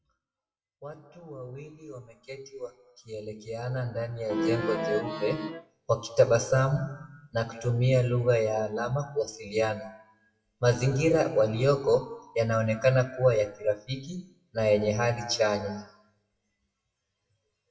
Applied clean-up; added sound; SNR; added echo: classical method WPE with log-MMSE.